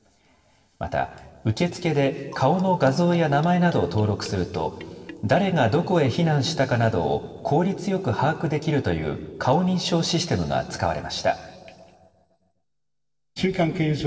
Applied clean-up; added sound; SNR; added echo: neural separator model SepFormer DNS4.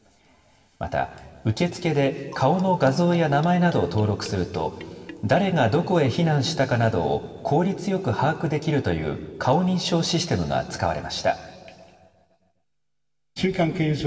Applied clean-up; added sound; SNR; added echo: none; Marimba, xylophone; 20 dB; reverberation time 1.9 s.